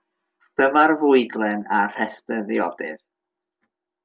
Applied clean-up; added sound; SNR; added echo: none; none; none; none.